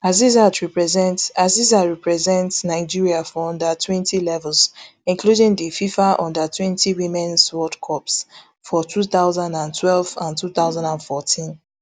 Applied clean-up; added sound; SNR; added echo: none; none; none; none.